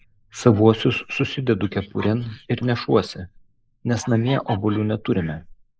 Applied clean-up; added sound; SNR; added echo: neural mask model Resemble Enhance denoiser.